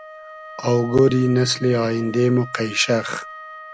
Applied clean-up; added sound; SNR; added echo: none; Wind instrument, woodwind instrument; 17 dB; none.